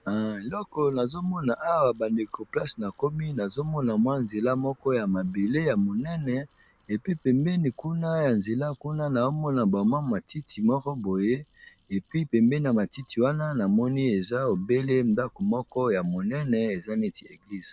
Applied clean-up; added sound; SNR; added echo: none; Cricket; -1 dB; none.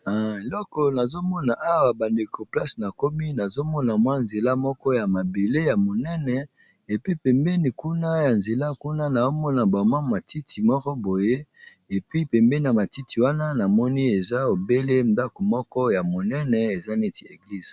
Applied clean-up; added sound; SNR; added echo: none; none; none; none.